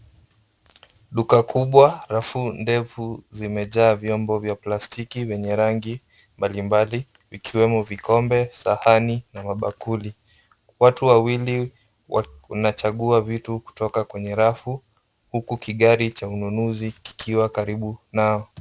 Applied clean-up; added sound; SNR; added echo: none; none; none; none.